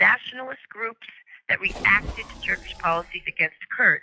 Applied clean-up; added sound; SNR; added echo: classical method log-MMSE.